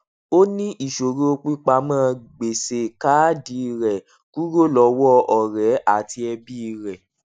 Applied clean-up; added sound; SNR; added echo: neural mask model Resemble Enhance denoiser.